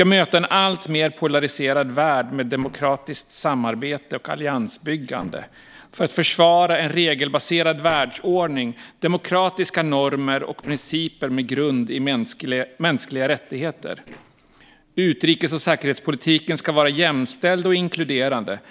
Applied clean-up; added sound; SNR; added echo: neural separator model SepFormer DNS4.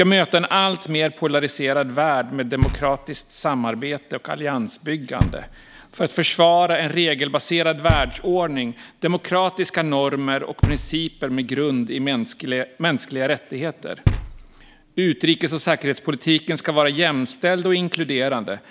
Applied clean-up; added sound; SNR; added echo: none; Knock; 10 dB; none.